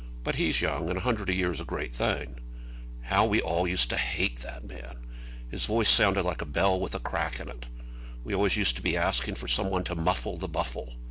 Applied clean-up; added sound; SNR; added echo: none; none; none; none.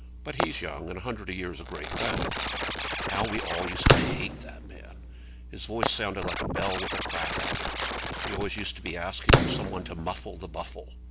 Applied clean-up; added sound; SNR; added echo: none; Scratching (performance technique) + Crackle / Fireworks; -5 dB; none.